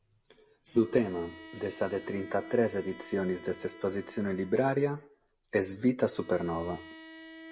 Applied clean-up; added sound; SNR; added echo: none; Bowed string instrument; 19 dB; none.